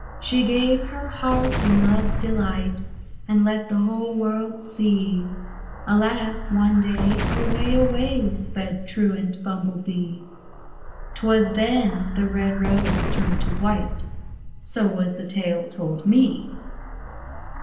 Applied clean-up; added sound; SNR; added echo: none; Explosion; 5 dB; reverberation time 0.8 s.